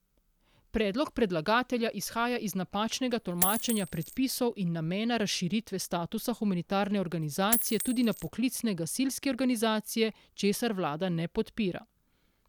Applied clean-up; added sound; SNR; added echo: none; Coin (dropping); 8 dB; none.